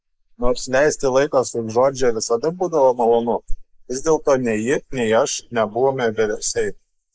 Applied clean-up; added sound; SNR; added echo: neural mask model Resemble Enhance denoiser.